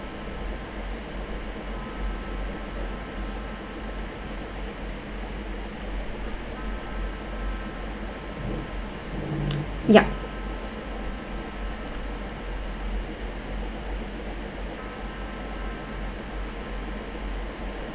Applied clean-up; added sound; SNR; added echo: none; Trumpet; 19 dB; none.